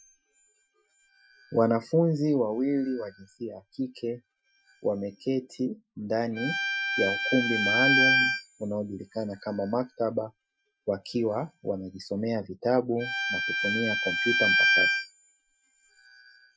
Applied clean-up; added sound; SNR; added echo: classical method Wiener filter.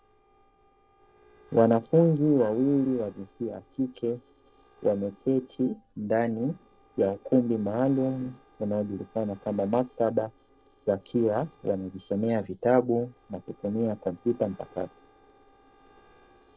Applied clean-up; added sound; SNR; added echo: neural separator model SepFormer DNS4.